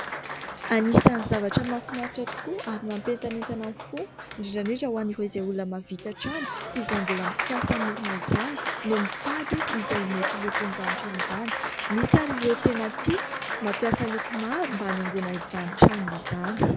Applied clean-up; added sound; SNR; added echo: none; Applause; 6 dB; none.